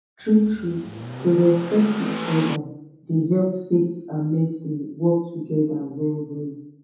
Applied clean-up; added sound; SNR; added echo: none; Accelerating, revving, vroom / Car; 9 dB; reverberation time 0.9 s.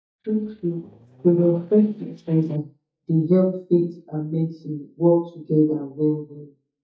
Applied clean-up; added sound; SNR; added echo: neural mask model DeepFilterNet 3.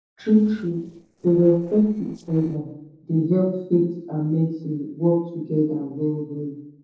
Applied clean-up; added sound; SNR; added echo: neural separator model SepFormer DNS4.